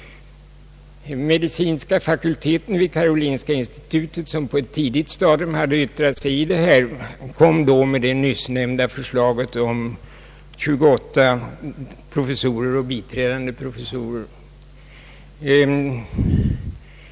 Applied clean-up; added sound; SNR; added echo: none; none; none; none.